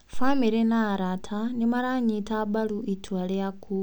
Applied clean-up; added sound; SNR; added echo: none; none; none; none.